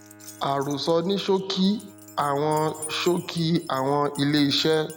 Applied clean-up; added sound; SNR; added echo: none; Bowed string instrument + Keys jangling; 19 dB; none.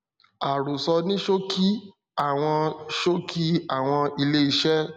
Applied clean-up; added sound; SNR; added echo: none; none; none; none.